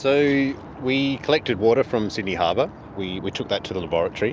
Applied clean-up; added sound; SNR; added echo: none; none; none; none.